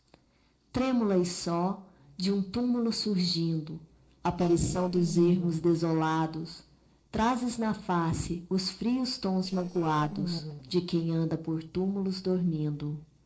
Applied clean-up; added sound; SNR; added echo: neural separator model SepFormer DNS4.